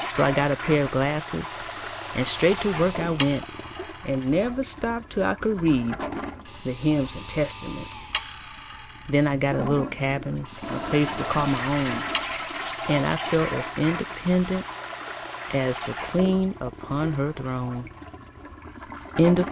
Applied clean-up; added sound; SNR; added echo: none; Toilet flush + Sawing; 8 dB; none.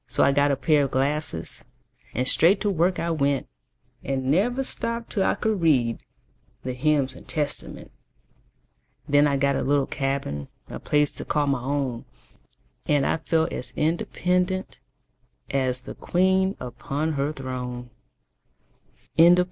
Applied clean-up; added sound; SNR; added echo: none; none; none; none.